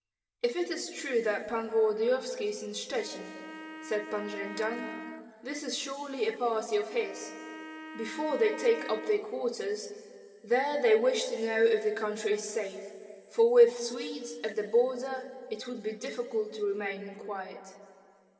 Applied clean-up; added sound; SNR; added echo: none; Wind instrument, woodwind instrument; 14 dB; reverberation time 2.5 s.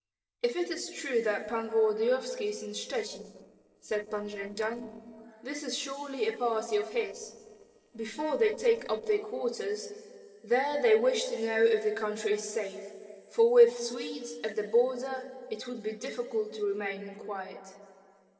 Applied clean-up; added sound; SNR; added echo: neural separator model SepFormer DNS4.